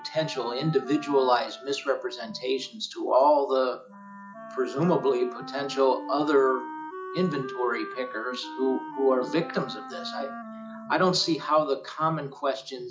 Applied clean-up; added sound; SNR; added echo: classical method log-MMSE.